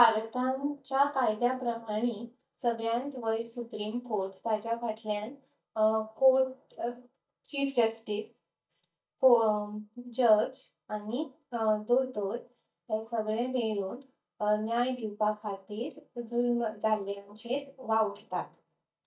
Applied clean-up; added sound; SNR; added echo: neural mask model DeepFilterNet 3.